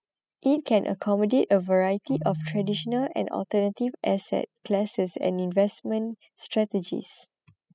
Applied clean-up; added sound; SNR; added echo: classical method spectral subtraction.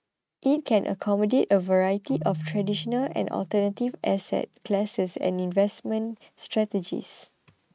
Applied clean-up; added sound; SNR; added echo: neural mask model RNNoise.